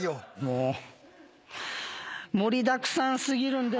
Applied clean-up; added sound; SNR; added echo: none; none; none; none.